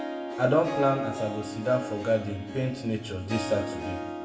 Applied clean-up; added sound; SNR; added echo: none; Harp; 6 dB; reverberation time 0.7 s.